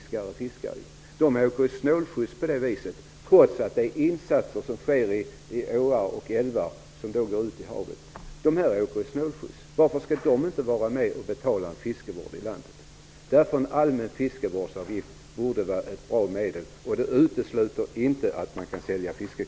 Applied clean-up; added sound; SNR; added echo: none; none; none; none.